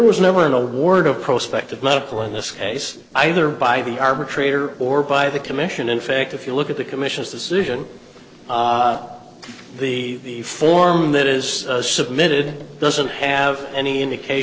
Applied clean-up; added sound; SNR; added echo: neural separator model SepFormer DNS4.